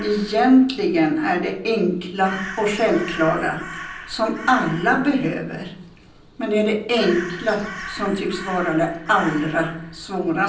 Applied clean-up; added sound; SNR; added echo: none; Crow; 15 dB; reverberation time 0.6 s.